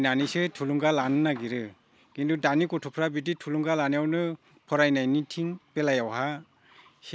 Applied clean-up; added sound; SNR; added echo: none; none; none; none.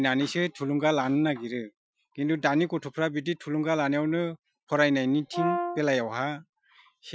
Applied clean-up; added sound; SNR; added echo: classical method Wiener filter.